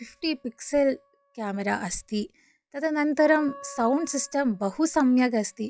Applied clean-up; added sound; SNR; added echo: classical method log-MMSE.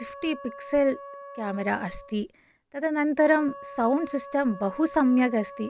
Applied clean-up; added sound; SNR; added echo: none; Wind instrument, woodwind instrument; 17 dB; none.